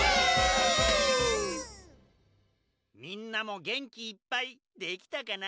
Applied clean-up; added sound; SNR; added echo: none; Snare drum; 15 dB; none.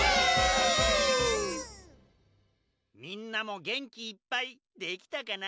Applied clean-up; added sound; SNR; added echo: none; none; none; none.